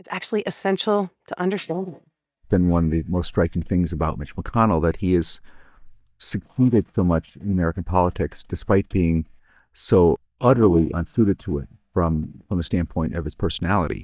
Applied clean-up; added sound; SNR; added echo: neural mask model DeepFilterNet 3.